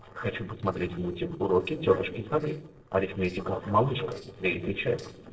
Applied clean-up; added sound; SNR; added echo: neural separator model SepFormer DNS4.